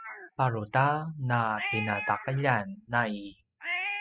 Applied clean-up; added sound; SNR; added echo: classical method spectral subtraction.